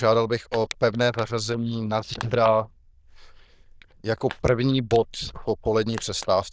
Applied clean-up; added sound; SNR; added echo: neural diffusion model UNIVERSE++.